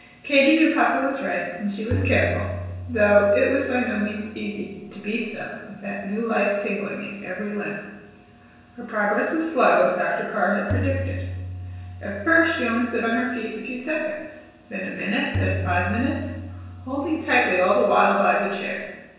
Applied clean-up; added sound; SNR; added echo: none; Tabla; 8 dB; reverberation time 1.0 s.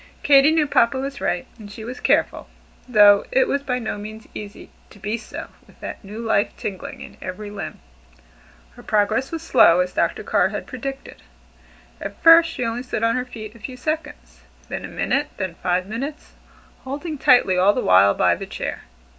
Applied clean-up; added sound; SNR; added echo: none; none; none; none.